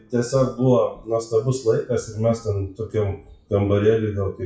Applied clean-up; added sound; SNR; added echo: classical method WPE with log-MMSE.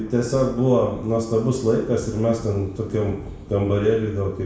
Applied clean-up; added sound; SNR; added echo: none; Thunder; 16 dB; reverberation time 0.7 s.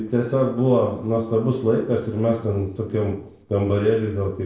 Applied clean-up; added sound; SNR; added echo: neural separator model SepFormer DNS4.